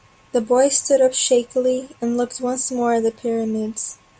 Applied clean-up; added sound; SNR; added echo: none; none; none; none.